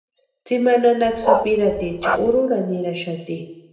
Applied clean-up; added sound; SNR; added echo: none; Bark; 2 dB; reverberation time 0.8 s.